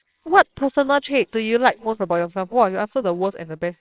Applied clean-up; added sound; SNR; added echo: neural separator model SepFormer WHAMR!.